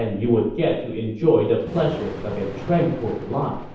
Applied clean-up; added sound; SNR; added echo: none; Thunder / Rain; 14 dB; reverberation time 0.9 s.